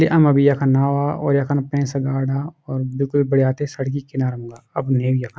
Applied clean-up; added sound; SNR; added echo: none; none; none; none.